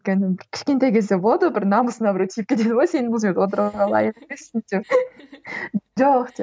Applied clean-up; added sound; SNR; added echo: none; none; none; none.